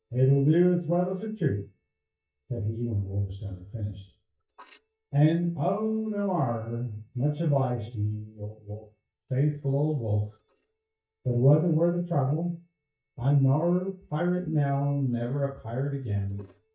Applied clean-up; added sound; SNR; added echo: neural mask model DeepFilterNet 3.